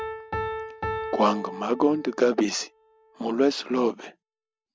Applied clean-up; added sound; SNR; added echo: none; Piano; 10 dB; none.